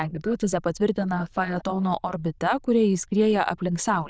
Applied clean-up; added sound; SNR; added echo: neural diffusion model UNIVERSE++.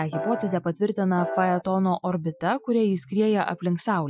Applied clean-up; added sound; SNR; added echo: classical method Wiener filter.